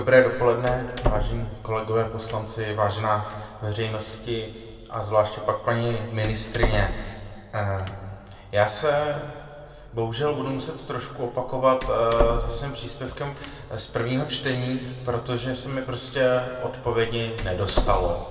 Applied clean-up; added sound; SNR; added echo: none; Door; 8 dB; reverberation time 2.0 s.